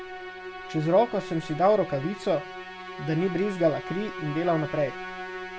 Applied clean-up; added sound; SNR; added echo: none; Musical instrument; 11 dB; none.